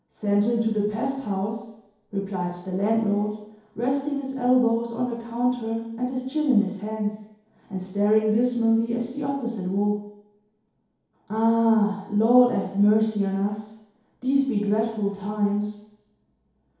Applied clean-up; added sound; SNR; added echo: none; none; none; reverberation time 2.2 s.